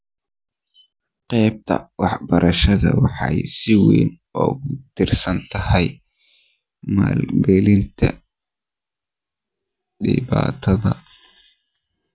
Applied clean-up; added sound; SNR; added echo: none; none; none; none.